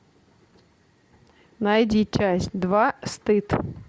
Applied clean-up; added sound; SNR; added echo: none; none; none; none.